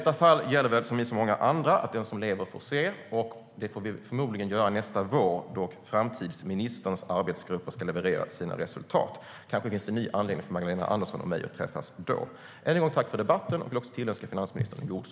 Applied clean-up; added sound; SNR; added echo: none; none; none; none.